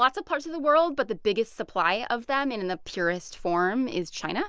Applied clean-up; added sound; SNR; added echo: none; none; none; none.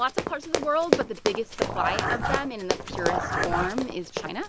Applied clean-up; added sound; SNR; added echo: none; Dog + Run; -2 dB; none.